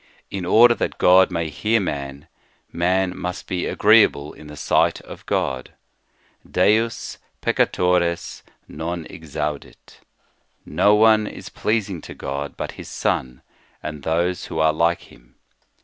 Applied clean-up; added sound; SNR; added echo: none; none; none; none.